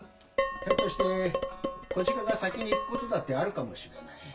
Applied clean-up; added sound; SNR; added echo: none; Dishes, pots, and pans; -1 dB; none.